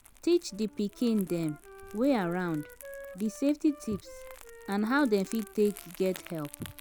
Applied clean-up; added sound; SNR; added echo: none; Wind instrument, woodwind instrument + Crumpling, crinkling; 18 dB; none.